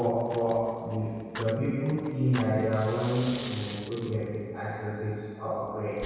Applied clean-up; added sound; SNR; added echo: none; Fire; 17 dB; reverberation time 2.0 s.